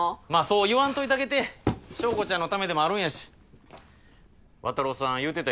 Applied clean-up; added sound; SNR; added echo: none; none; none; none.